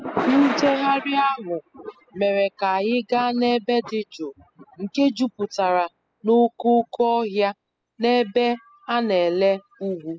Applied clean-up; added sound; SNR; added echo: classical method spectral subtraction.